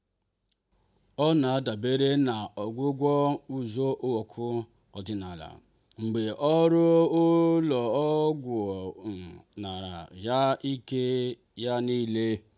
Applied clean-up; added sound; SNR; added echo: none; none; none; none.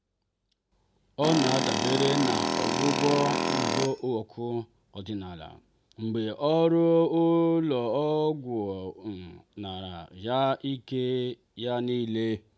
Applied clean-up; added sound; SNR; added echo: none; Tools; 0 dB; none.